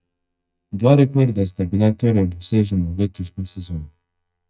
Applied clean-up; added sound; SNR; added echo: neural mask model DeepFilterNet 3.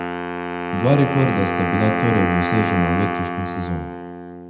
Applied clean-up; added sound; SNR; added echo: none; Wind instrument, woodwind instrument; 2 dB; reverberation time 0.7 s.